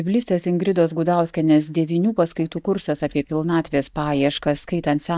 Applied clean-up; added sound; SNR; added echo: neural mask model DeepFilterNet 3.